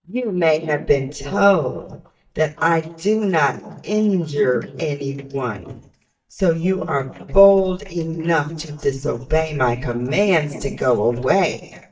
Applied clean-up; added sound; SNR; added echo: neural mask model DeepFilterNet 3.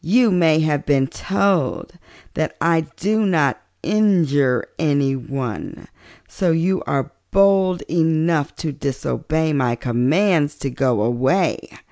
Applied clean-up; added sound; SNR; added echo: none; none; none; none.